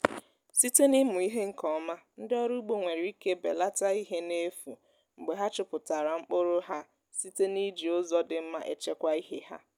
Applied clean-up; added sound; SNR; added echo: none; none; none; none.